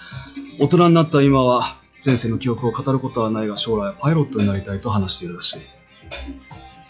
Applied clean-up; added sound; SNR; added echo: classical method log-MMSE.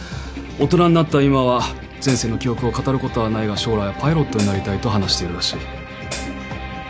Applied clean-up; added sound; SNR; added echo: none; Hi-hat; 14 dB; none.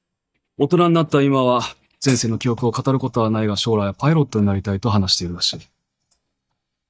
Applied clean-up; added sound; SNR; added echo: neural mask model DeepFilterNet 3.